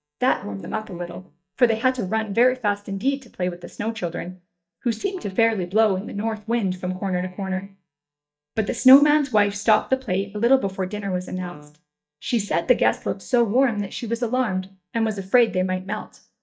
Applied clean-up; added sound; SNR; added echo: neural mask model DeepFilterNet 3.